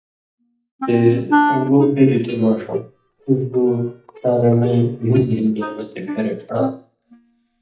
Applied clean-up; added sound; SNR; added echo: neural mask model DeepFilterNet 3.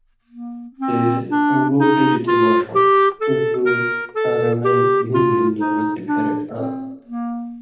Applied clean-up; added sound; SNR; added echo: none; Wind instrument, woodwind instrument; -5 dB; reverberation time 0.8 s.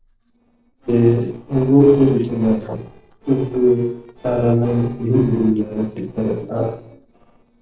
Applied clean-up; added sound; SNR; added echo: neural separator model SepFormer DNS4.